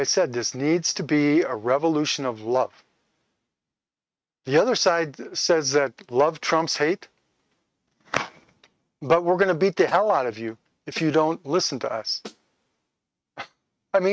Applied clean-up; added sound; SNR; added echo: neural mask model RNNoise.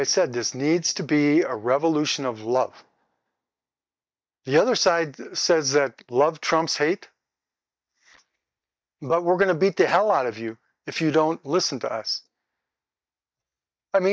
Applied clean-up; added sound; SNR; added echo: neural mask model DeepFilterNet 3.